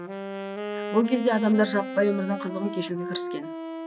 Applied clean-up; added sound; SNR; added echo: none; Wind instrument, woodwind instrument; 7 dB; none.